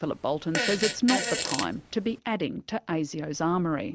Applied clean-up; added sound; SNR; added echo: none; Fart; 3 dB; none.